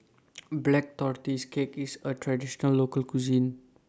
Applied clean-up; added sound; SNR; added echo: none; none; none; none.